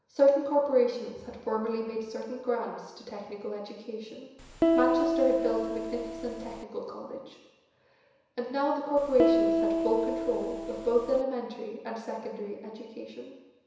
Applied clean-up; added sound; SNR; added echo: none; Piano; -2 dB; reverberation time 1.0 s.